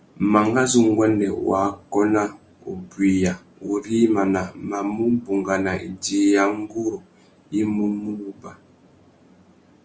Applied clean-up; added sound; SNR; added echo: none; none; none; none.